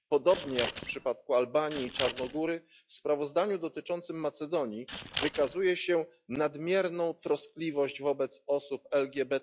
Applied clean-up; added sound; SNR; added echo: classical method log-MMSE.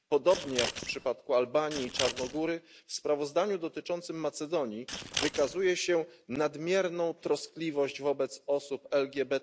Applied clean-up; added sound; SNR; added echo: none; Scissors; 6 dB; none.